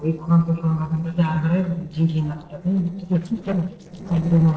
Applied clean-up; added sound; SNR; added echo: neural separator model SepFormer DNS4.